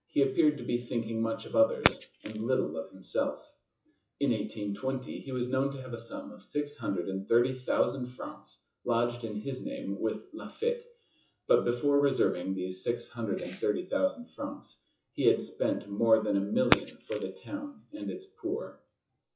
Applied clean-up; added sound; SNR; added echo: classical method WPE with log-MMSE.